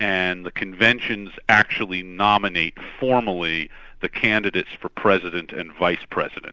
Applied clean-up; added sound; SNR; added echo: none; none; none; none.